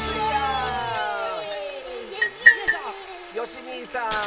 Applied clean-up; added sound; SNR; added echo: none; Liquid; -3 dB; reverberation time 0.5 s.